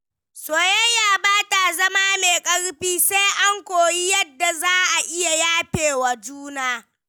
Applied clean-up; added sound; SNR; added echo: none; none; none; none.